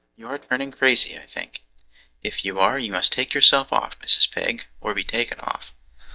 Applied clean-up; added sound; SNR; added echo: neural mask model DeepFilterNet 3.